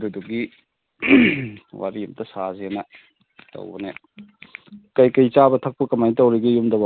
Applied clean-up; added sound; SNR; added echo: none; none; none; none.